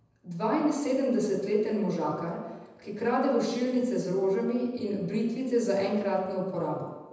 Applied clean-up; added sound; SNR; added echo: none; none; none; reverberation time 1.0 s.